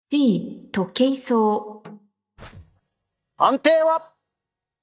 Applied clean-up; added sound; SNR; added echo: neural mask model DeepFilterNet 3.